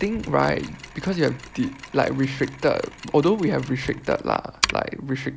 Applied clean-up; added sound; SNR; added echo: none; Mechanisms; 12 dB; none.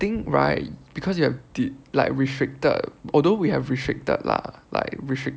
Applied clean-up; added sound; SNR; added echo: none; none; none; none.